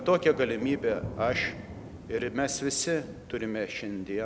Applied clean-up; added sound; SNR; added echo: none; Thunder / Rain; 12 dB; none.